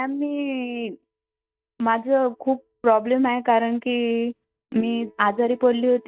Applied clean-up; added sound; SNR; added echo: neural mask model DeepFilterNet 3.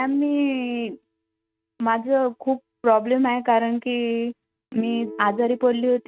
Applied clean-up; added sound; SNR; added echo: neural mask model RNNoise.